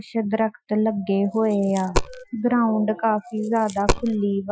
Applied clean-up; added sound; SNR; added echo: classical method Wiener filter.